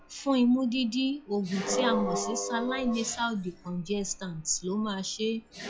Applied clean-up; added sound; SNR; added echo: classical method log-MMSE.